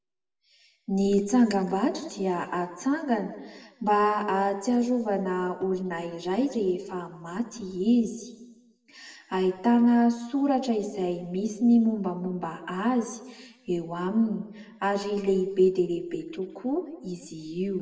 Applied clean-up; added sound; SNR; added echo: none; none; none; reverberation time 1.1 s.